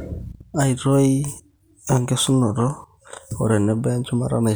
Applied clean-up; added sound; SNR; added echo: none; none; none; none.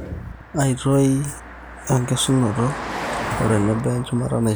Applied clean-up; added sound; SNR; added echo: none; Car passing by; 10 dB; none.